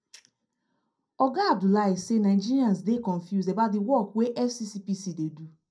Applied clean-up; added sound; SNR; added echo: none; none; none; reverberation time 0.2 s.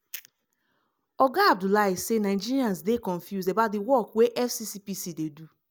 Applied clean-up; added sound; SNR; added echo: none; none; none; none.